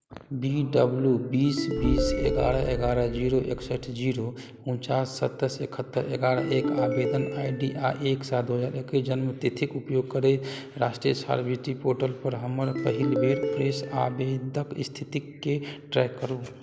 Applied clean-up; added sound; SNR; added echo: none; Boom + Ringtone; 3 dB; none.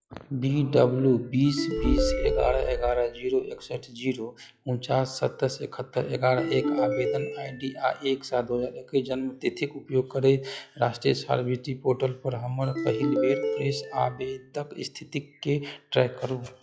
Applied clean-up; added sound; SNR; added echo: classical method log-MMSE.